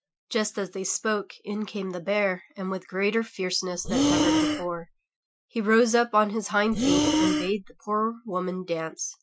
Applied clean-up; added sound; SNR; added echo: classical method Wiener filter.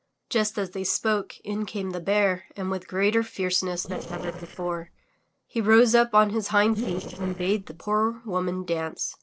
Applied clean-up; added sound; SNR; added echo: neural separator model SepFormer DNS4.